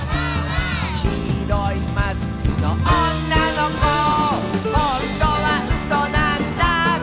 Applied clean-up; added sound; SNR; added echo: none; none; none; none.